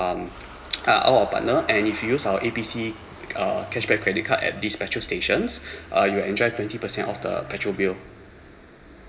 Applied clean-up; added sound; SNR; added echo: none; Engine starting / Motor vehicle (road); 18 dB; reverberation time 1.2 s.